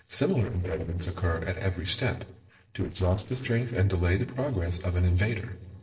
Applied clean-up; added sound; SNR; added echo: neural separator model SepFormer DNS4.